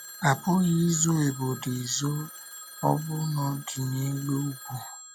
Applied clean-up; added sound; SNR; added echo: none; Telephone; 16 dB; none.